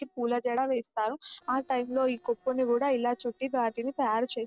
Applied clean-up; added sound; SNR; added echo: neural separator model SepFormer DNS4.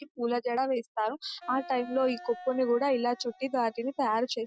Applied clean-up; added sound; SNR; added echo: classical method Wiener filter.